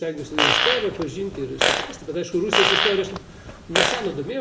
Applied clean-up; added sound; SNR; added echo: none; Fart; -3 dB; reverberation time 0.9 s.